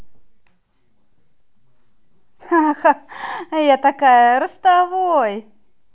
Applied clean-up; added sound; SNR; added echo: none; none; none; none.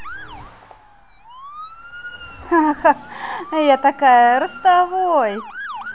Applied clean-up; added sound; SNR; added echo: none; Motor vehicle (road) / Siren; 17 dB; none.